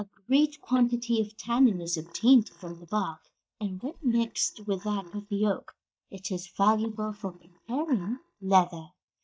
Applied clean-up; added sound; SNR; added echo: neural mask model DeepFilterNet 3.